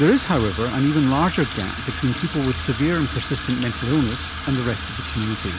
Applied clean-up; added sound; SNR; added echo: none; Sink (filling or washing) / Water tap, faucet; 8 dB; none.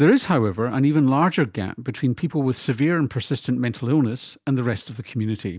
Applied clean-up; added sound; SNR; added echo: none; none; none; none.